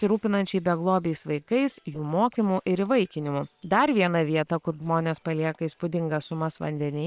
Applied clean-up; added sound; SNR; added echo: neural separator model SepFormer WHAM!.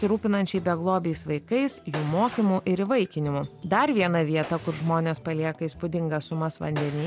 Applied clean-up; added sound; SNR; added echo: none; Gunshot, gunfire; 19 dB; none.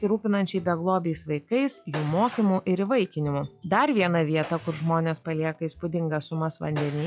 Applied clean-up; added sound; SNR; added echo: classical method log-MMSE.